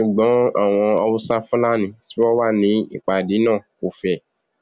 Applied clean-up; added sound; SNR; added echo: none; none; none; none.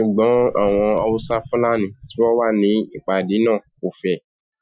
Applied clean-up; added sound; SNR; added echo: classical method Wiener filter.